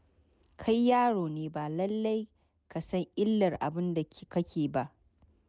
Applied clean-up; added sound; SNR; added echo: none; none; none; none.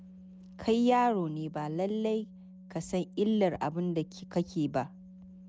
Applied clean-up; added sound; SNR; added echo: none; Organ; 19 dB; none.